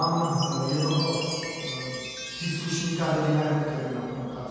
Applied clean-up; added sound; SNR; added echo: none; Chime; 10 dB; reverberation time 2.0 s.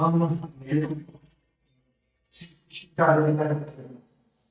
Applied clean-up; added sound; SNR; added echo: neural mask model DeepFilterNet 3.